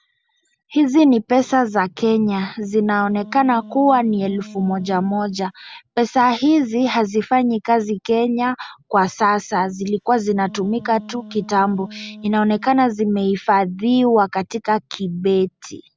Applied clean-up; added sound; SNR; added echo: none; Wind instrument, woodwind instrument; 20 dB; none.